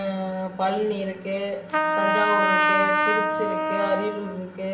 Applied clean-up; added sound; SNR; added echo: none; Trumpet; -3 dB; reverberation time 0.6 s.